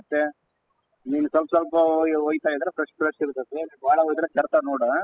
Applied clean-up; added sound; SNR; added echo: classical method spectral subtraction.